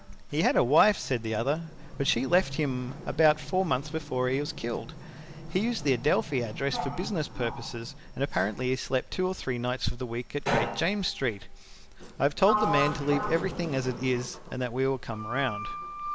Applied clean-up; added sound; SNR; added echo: none; Sliding door; 9 dB; none.